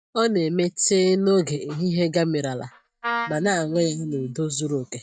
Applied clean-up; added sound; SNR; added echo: neural mask model DeepFilterNet 3.